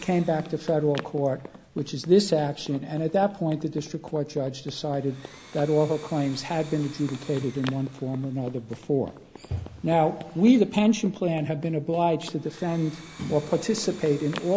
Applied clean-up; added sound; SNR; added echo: none; Domestic sounds, home sounds + Run; 19 dB; none.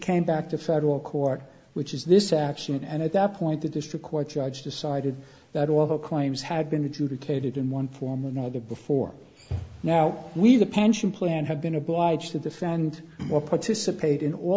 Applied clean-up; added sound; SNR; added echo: none; none; none; none.